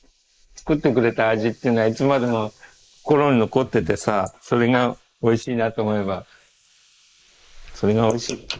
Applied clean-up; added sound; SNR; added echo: neural mask model Resemble Enhance denoiser.